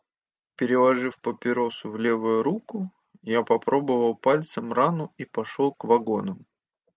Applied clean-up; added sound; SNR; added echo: none; none; none; none.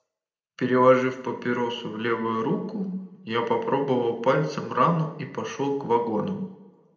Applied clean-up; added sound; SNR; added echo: none; none; none; reverberation time 0.8 s.